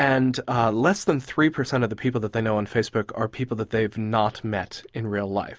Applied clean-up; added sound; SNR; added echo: none; none; none; none.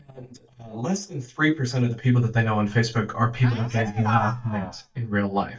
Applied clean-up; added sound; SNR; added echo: neural mask model DeepFilterNet 3.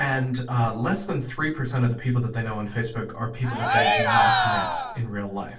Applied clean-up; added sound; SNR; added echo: none; Cheering; -4 dB; reverberation time 0.3 s.